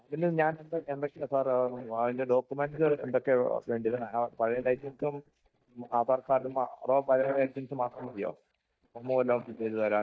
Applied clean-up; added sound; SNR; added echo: neural mask model DeepFilterNet 3.